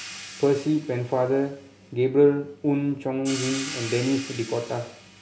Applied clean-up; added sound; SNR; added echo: none; Hi-hat; 14 dB; none.